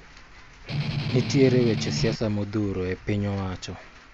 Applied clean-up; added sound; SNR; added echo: none; Strum; 2 dB; none.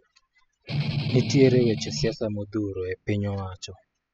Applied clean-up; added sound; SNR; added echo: classical method spectral subtraction.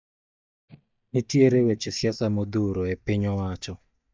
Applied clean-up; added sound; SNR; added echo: neural mask model DeepFilterNet 3.